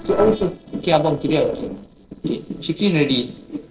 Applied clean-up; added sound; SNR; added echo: neural separator model SepFormer DNS4.